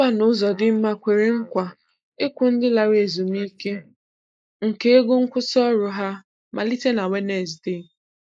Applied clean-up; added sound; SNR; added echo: neural mask model Resemble Enhance denoiser.